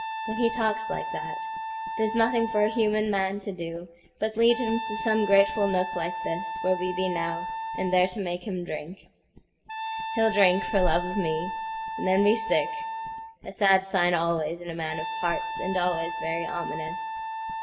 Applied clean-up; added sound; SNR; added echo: none; Wind instrument, woodwind instrument; 7 dB; reverberation time 0.7 s.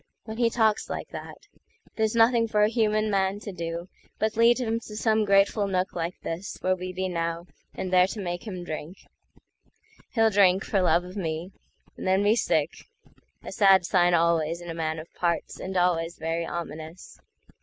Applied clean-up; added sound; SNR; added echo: none; none; none; none.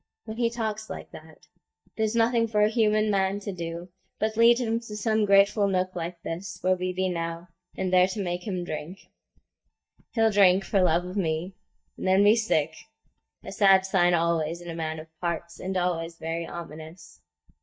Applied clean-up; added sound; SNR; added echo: neural mask model DeepFilterNet 3.